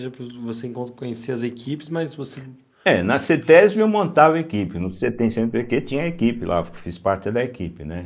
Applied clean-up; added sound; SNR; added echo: neural mask model Resemble Enhance denoiser.